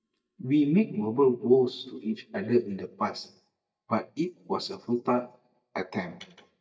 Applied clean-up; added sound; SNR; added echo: neural mask model DeepFilterNet 3.